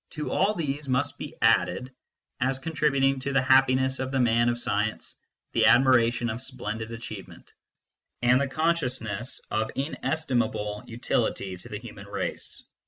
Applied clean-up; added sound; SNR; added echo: none; none; none; none.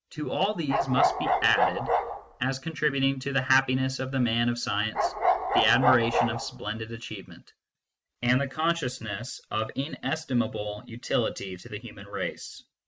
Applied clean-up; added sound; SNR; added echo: none; Bark; -2 dB; none.